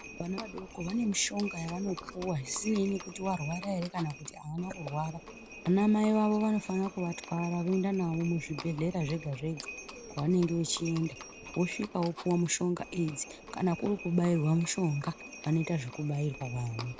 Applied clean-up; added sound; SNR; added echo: none; Livestock, farm animals, working animals; 15 dB; none.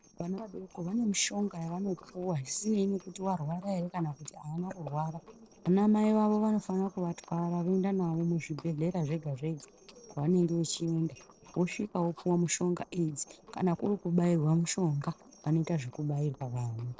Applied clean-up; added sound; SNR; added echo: neural separator model SepFormer DNS4.